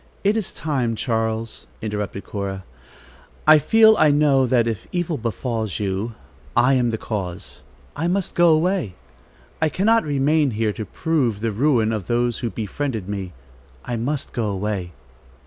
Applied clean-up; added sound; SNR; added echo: none; none; none; none.